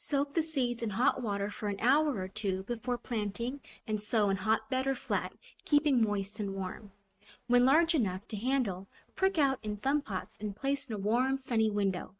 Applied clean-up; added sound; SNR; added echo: neural mask model RNNoise.